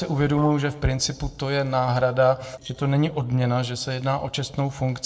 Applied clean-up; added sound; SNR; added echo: neural separator model SepFormer DNS4.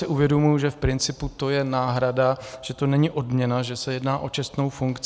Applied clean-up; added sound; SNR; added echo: none; none; none; none.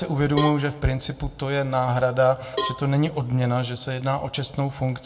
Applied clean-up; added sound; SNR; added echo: none; Cowbell; 11 dB; reverberation time 1.1 s.